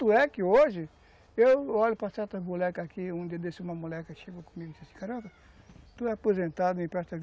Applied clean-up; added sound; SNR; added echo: none; Bowed string instrument; 20 dB; none.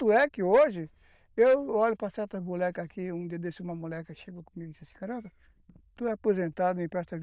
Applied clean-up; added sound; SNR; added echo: neural diffusion model UNIVERSE++.